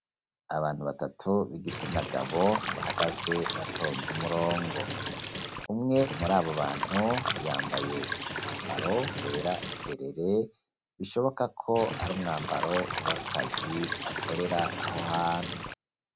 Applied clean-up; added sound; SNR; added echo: none; Cricket / Water; 3 dB; none.